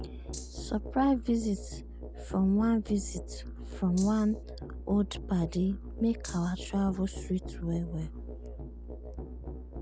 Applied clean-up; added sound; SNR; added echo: none; Rattle (instrument) + Musical instrument; 9 dB; none.